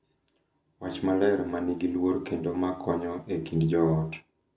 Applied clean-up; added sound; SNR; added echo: none; none; none; none.